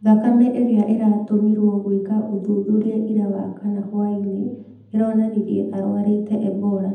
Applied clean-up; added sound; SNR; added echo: none; none; none; reverberation time 0.8 s.